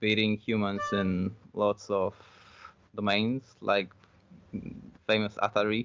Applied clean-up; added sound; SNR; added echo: none; Wind instrument, woodwind instrument; 8 dB; none.